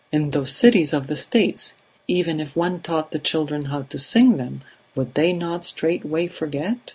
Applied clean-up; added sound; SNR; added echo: none; none; none; none.